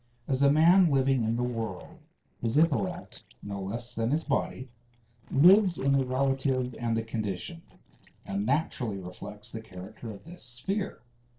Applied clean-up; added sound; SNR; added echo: neural separator model SepFormer DNS4.